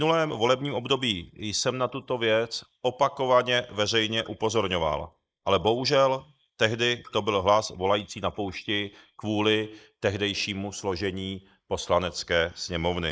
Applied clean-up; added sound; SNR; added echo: neural mask model Resemble Enhance denoiser.